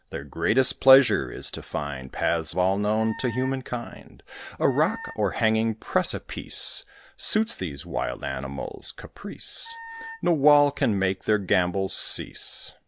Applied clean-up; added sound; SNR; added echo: none; Wind instrument, woodwind instrument; 16 dB; none.